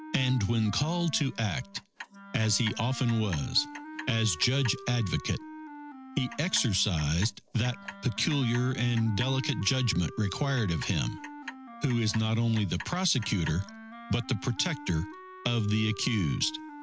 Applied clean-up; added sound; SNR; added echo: none; Clock + Wind instrument, woodwind instrument; 15 dB; none.